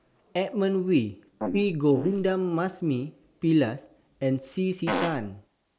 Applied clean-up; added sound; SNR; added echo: neural mask model Resemble Enhance denoiser.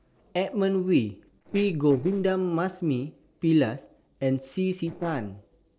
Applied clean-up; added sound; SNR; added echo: neural separator model SepFormer DNS4.